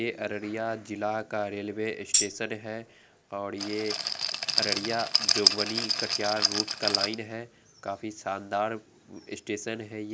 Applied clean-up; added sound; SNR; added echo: none; Rattle + Tambourine; -5 dB; none.